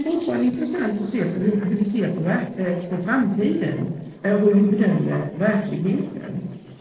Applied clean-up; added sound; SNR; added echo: neural separator model SepFormer DNS4.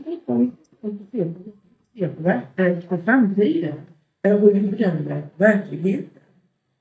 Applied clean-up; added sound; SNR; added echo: neural mask model DeepFilterNet 3.